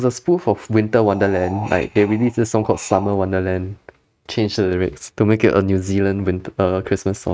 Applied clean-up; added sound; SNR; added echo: neural mask model RNNoise.